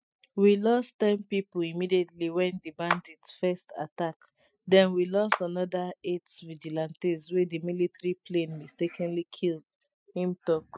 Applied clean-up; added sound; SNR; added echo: classical method spectral subtraction.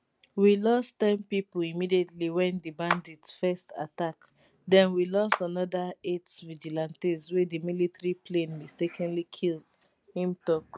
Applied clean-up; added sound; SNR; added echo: none; Clapping; 8 dB; none.